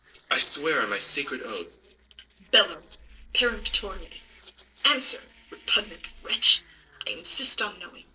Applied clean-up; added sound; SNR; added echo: neural separator model SepFormer DNS4.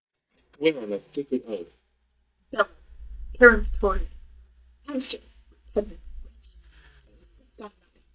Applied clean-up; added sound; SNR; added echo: neural mask model DeepFilterNet 3.